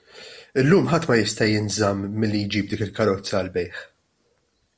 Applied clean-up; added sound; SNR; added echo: none; none; none; none.